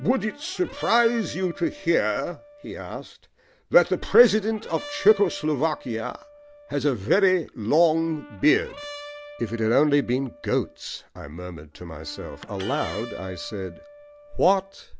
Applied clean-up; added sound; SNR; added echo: none; Brass instrument + Electric guitar; 18 dB; none.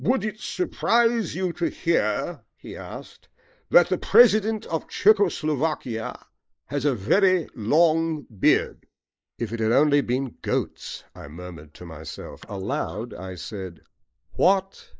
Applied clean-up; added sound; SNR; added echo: neural mask model Resemble Enhance denoiser.